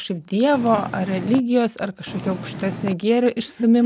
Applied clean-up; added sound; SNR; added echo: none; Purr; 10 dB; none.